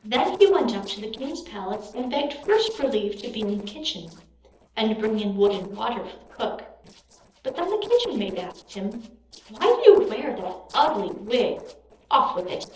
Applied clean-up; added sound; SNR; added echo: neural separator model SepFormer DNS4.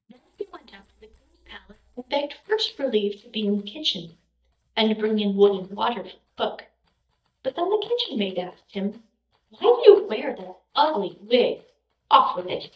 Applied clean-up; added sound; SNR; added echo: neural mask model DeepFilterNet 3.